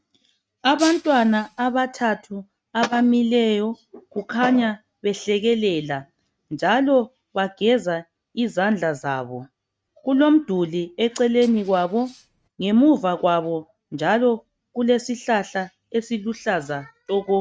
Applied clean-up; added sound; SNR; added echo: neural mask model RNNoise.